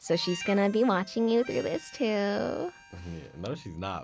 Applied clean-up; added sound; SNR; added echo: none; Harmonica; 18 dB; none.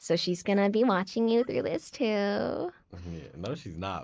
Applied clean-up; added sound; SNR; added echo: neural mask model Resemble Enhance denoiser.